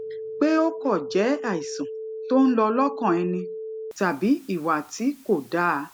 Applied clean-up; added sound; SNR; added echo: none; Telephone; 11 dB; none.